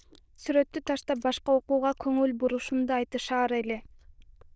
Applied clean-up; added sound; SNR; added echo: neural diffusion model UNIVERSE++.